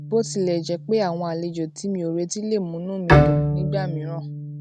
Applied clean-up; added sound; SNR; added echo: none; Bowed string instrument; -1 dB; none.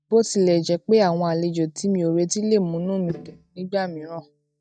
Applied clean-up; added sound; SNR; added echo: neural mask model DeepFilterNet 3.